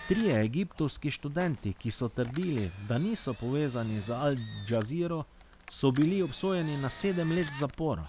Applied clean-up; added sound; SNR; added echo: none; Engine; 9 dB; none.